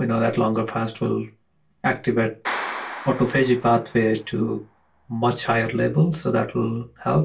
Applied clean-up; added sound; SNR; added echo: none; Clapping; 16 dB; reverberation time 0.2 s.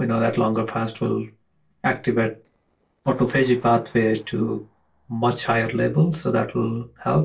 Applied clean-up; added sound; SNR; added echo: neural separator model SepFormer DNS4.